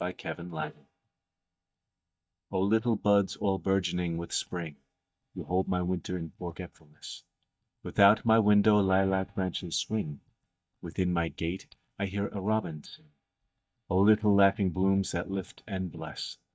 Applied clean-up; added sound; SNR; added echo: neural mask model DeepFilterNet 3.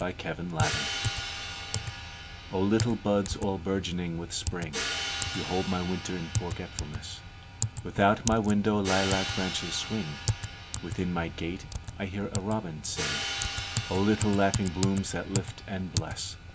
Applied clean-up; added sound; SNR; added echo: none; Hi-hat + Typing; 4 dB; none.